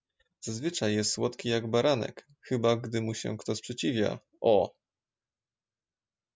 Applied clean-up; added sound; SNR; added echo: none; none; none; none.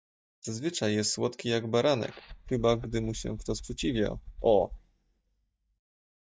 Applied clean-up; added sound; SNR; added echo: neural mask model DeepFilterNet 3.